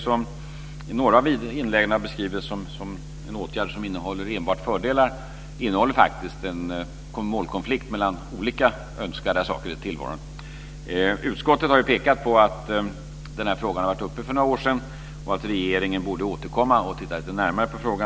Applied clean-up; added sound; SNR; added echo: none; none; none; none.